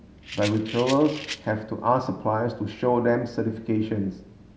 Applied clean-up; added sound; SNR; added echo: none; Rattle; 12 dB; none.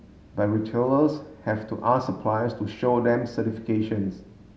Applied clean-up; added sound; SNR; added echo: none; none; none; none.